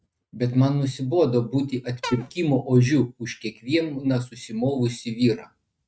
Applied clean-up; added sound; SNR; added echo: neural mask model RNNoise.